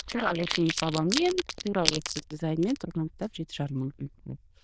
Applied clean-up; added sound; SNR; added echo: neural diffusion model UNIVERSE++.